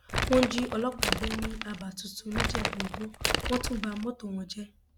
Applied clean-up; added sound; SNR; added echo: none; Crumpling, crinkling; -1 dB; none.